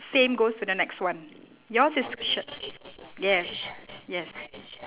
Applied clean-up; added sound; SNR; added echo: none; none; none; none.